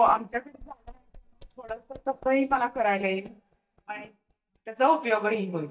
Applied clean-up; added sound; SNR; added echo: neural mask model DeepFilterNet 3.